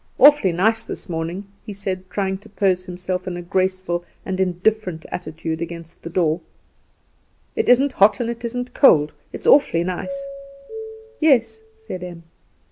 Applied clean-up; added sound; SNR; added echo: none; Doorbell; 12 dB; none.